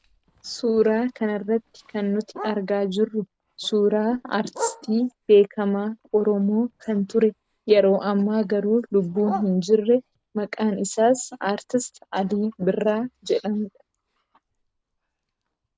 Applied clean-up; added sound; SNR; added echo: none; Bark; 19 dB; none.